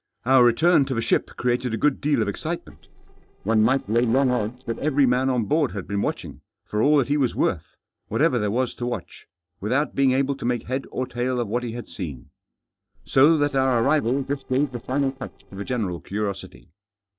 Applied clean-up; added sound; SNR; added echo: neural separator model SepFormer DNS4.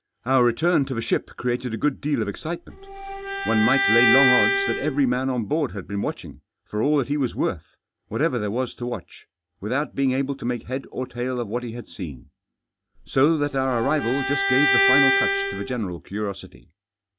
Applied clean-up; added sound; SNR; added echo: none; Bowed string instrument; -1 dB; none.